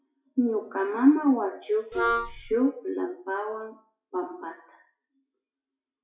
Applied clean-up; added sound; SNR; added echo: classical method WPE with log-MMSE.